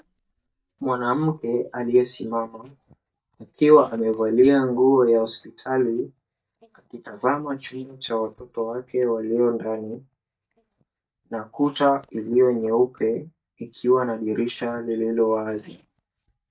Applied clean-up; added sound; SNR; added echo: neural mask model DeepFilterNet 3.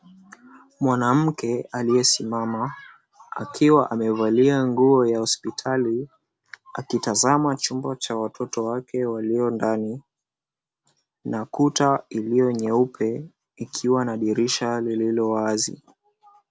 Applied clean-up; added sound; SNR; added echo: none; none; none; none.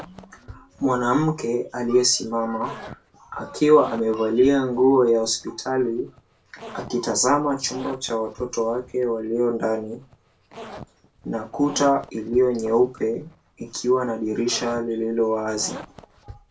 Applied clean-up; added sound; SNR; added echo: none; Zipper (clothing); 20 dB; reverberation time 0.2 s.